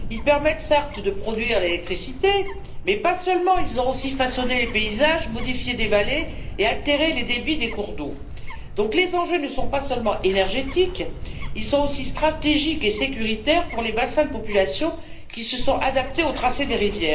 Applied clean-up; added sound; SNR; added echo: none; Bird; 6 dB; reverberation time 0.5 s.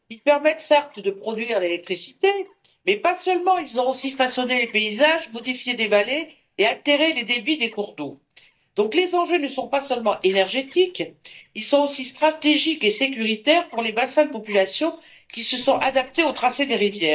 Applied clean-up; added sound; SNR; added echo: neural mask model DeepFilterNet 3.